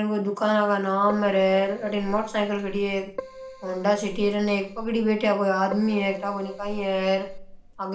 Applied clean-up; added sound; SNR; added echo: none; Keyboard (musical); 14 dB; reverberation time 0.4 s.